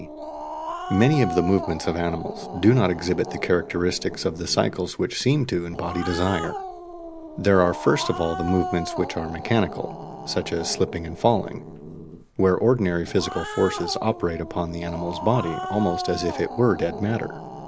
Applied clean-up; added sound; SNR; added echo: none; Growling; 10 dB; none.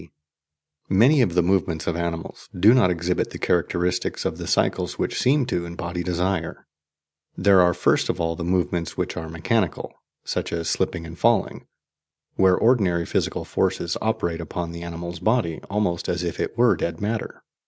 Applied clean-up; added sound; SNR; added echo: none; none; none; none.